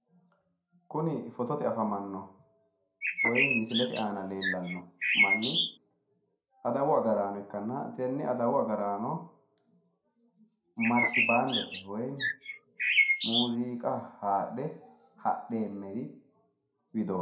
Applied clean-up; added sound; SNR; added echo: none; Bird; -4 dB; reverberation time 0.4 s.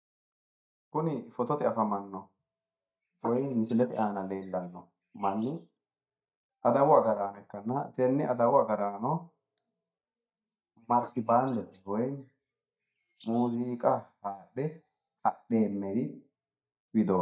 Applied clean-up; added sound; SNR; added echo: neural mask model DeepFilterNet 3.